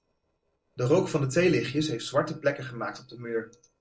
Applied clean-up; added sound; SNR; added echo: neural separator model SepFormer DNS4.